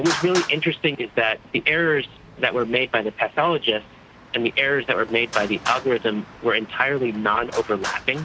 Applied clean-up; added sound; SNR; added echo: none; Traffic noise, roadway noise; 14 dB; none.